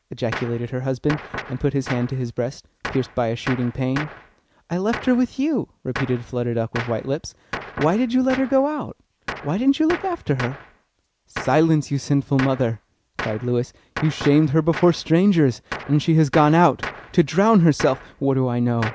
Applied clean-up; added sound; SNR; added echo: none; Gunshot, gunfire; 14 dB; none.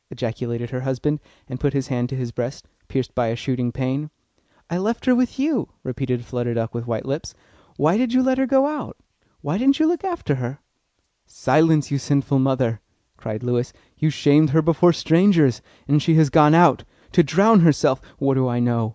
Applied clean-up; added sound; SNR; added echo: none; none; none; none.